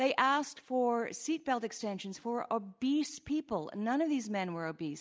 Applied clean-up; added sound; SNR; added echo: none; none; none; none.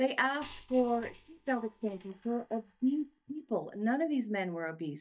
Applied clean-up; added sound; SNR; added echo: neural mask model DeepFilterNet 3.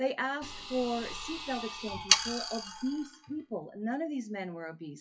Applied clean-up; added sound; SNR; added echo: classical method WPE with log-MMSE.